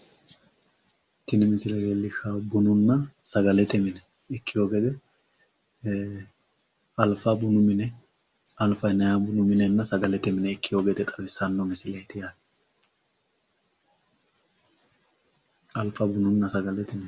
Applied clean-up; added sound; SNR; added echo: none; none; none; none.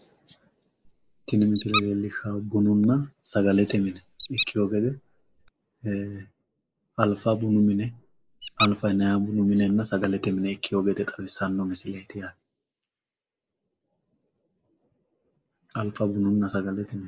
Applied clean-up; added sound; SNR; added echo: neural mask model Resemble Enhance denoiser.